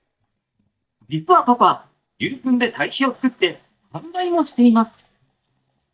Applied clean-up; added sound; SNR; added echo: neural mask model DeepFilterNet 3.